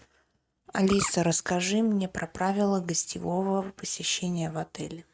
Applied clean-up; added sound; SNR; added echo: neural mask model RNNoise.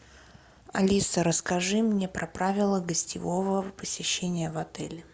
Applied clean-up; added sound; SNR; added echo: none; none; none; none.